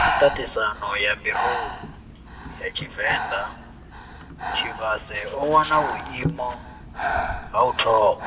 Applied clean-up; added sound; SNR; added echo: none; Breathing; 4 dB; reverberation time 1.7 s.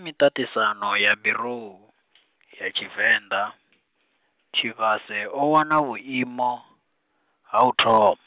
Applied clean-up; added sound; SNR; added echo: none; none; none; none.